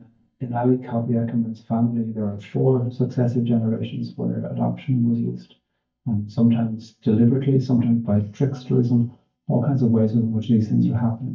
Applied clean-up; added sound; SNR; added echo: neural mask model DeepFilterNet 3.